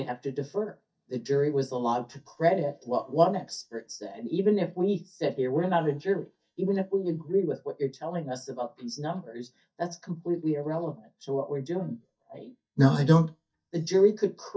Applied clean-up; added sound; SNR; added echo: neural mask model DeepFilterNet 3.